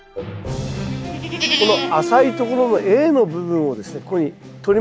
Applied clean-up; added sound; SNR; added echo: none; Livestock, farm animals, working animals; 4 dB; none.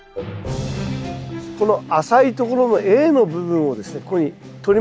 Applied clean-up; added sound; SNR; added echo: none; none; none; none.